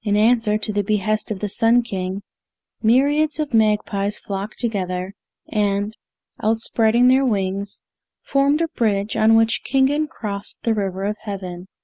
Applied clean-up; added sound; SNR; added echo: none; none; none; none.